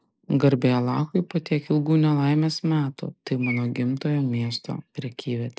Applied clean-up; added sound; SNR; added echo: neural mask model Resemble Enhance denoiser.